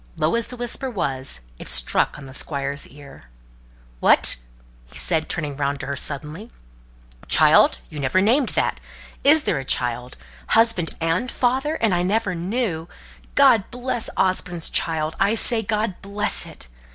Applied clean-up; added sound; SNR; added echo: none; none; none; none.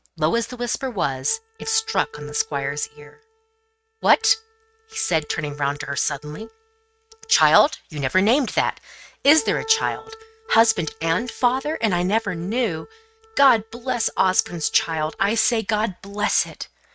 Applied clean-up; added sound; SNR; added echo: neural mask model RNNoise.